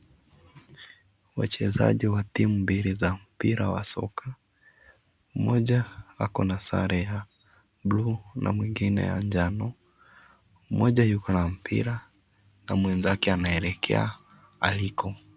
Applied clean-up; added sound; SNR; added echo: none; none; none; none.